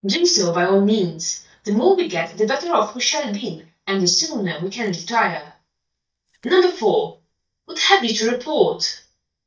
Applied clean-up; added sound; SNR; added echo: neural mask model DeepFilterNet 3.